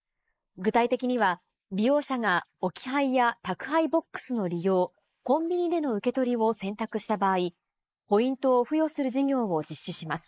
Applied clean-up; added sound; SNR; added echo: neural mask model Resemble Enhance denoiser.